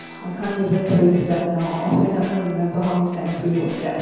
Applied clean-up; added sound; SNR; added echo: none; Guitar; 20 dB; reverberation time 1.2 s.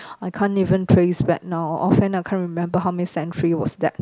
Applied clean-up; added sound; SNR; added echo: none; none; none; none.